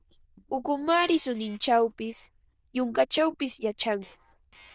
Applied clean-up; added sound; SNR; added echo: neural diffusion model UNIVERSE++.